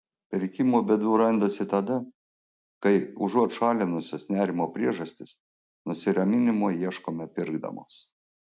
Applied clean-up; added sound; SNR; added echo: none; none; none; none.